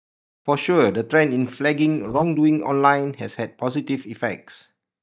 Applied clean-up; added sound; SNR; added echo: neural mask model DeepFilterNet 3.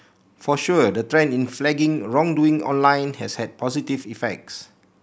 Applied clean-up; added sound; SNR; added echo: none; none; none; none.